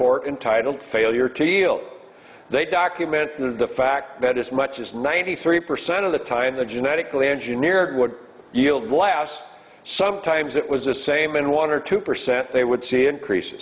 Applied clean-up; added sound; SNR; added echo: none; none; none; none.